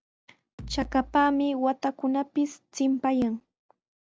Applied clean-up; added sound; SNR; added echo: none; Bass drum; 16 dB; none.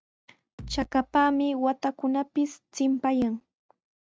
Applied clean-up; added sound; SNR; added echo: neural mask model RNNoise.